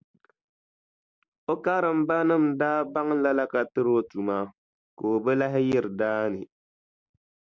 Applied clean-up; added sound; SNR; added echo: none; none; none; none.